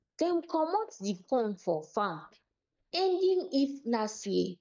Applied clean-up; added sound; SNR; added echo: neural mask model DeepFilterNet 3.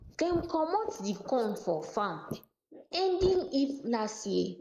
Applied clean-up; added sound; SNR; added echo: neural mask model Resemble Enhance denoiser.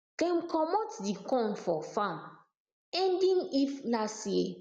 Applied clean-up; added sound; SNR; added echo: none; none; none; none.